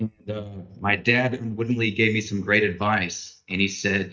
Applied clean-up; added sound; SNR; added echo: neural mask model DeepFilterNet 3.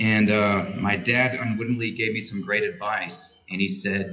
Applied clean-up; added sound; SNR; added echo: classical method WPE with log-MMSE.